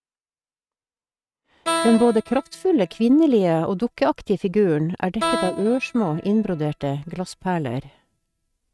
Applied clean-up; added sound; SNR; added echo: neural mask model RNNoise.